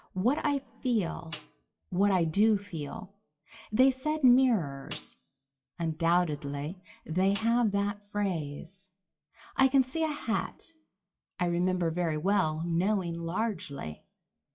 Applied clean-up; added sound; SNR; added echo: classical method WPE with log-MMSE.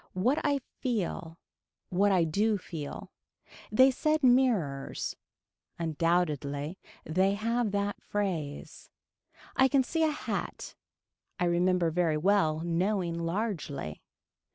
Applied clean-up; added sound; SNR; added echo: none; none; none; none.